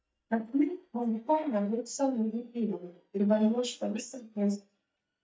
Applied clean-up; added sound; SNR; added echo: neural mask model DeepFilterNet 3.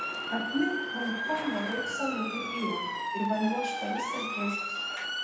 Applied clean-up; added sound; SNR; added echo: none; Motor vehicle (road) / Siren; 0 dB; reverberation time 0.8 s.